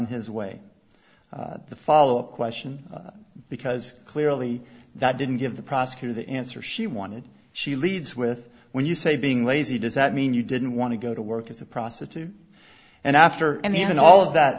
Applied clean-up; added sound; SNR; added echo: none; none; none; none.